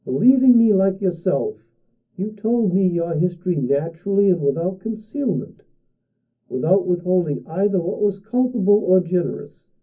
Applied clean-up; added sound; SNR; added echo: none; none; none; reverberation time 0.3 s.